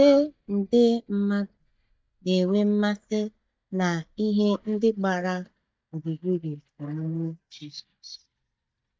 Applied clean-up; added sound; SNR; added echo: neural mask model DeepFilterNet 3.